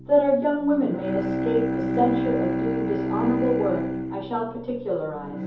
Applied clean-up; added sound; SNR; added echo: none; Bowed string instrument; 2 dB; reverberation time 0.6 s.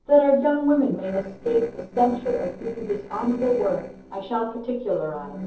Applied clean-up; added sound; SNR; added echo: neural separator model SepFormer DNS4.